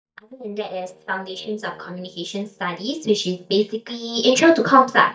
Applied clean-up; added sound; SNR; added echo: neural mask model DeepFilterNet 3.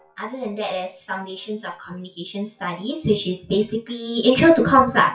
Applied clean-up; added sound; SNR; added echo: classical method WPE with log-MMSE.